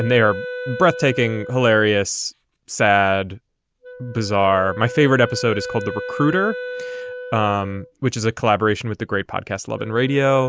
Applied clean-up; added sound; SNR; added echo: none; Wind instrument, woodwind instrument; 13 dB; none.